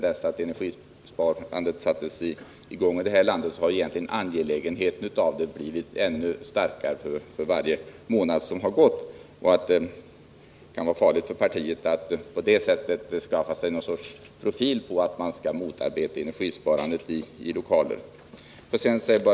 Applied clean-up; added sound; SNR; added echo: none; Tambourine; 12 dB; none.